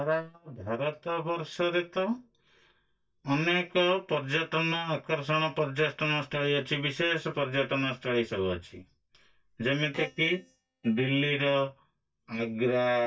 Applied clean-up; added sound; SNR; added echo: neural mask model DeepFilterNet 3.